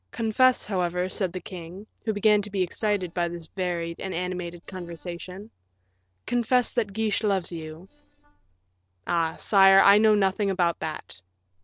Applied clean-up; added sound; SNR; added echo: neural separator model SepFormer DNS4.